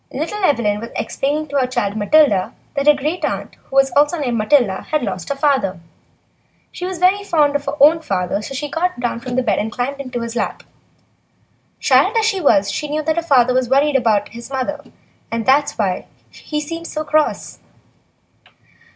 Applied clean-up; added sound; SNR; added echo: none; none; none; none.